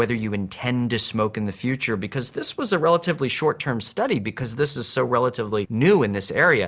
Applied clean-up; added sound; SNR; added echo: none; none; none; none.